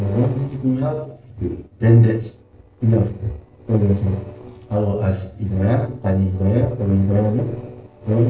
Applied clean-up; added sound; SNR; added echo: neural separator model SepFormer DNS4.